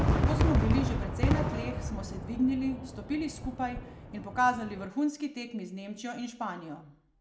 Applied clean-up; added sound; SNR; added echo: none; Fireworks; -1 dB; none.